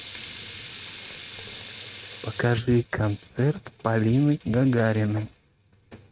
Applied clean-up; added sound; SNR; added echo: neural mask model RNNoise.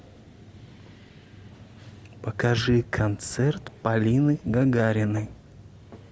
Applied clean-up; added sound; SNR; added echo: none; none; none; none.